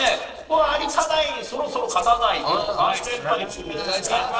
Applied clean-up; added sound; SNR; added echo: neural separator model SepFormer DNS4.